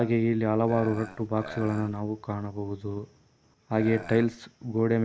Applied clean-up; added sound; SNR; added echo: none; Burping, eructation; 14 dB; none.